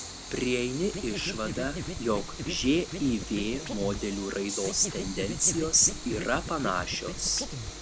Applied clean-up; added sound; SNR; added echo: none; Scratching (performance technique) + Train; 7 dB; none.